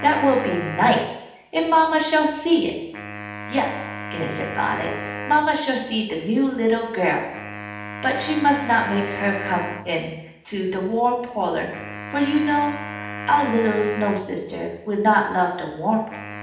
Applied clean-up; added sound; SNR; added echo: none; Wind instrument, woodwind instrument; 12 dB; reverberation time 0.8 s.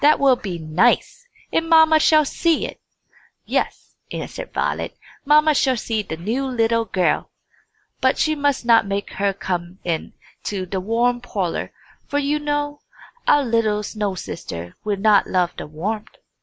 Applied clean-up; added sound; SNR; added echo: none; none; none; none.